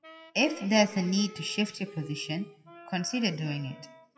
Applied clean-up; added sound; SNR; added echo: classical method WPE with log-MMSE.